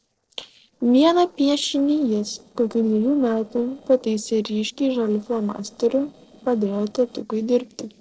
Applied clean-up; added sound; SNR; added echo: neural separator model SepFormer DNS4.